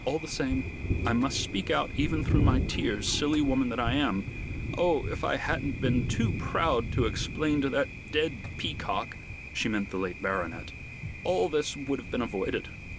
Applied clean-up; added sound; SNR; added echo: none; Thunder; 3 dB; none.